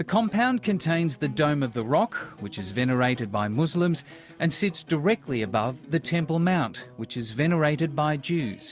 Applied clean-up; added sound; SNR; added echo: none; none; none; none.